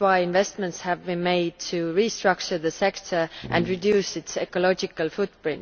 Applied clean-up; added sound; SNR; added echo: none; Brass instrument; 12 dB; none.